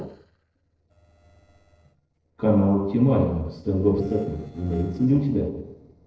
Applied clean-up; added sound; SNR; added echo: neural separator model SepFormer DNS4.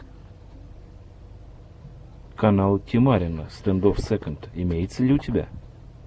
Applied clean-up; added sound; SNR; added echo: none; none; none; none.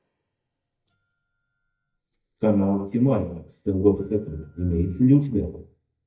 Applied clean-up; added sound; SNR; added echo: neural mask model DeepFilterNet 3.